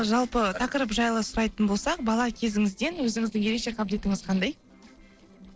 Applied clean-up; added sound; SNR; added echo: neural separator model SepFormer DNS4.